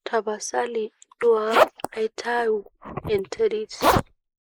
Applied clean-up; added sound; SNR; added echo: neural mask model Resemble Enhance denoiser.